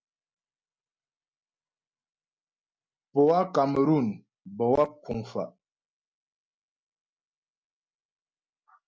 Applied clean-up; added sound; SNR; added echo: none; none; none; none.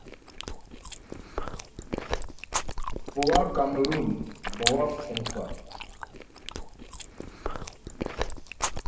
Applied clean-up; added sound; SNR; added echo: none; Chewing, mastication; 1 dB; reverberation time 0.8 s.